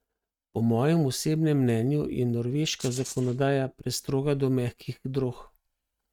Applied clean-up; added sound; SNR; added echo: neural mask model RNNoise.